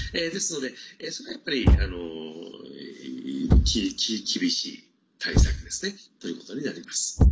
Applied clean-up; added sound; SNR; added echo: none; Thump, thud; -4 dB; none.